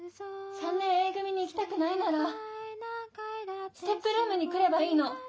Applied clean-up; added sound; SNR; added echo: none; none; none; none.